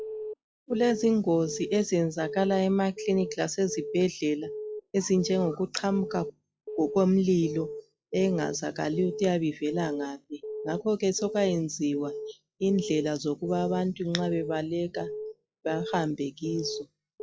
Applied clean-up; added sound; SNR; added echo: classical method log-MMSE.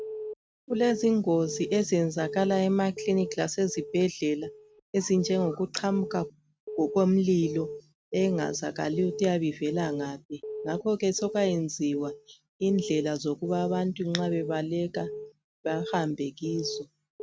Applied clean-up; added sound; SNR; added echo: neural mask model RNNoise.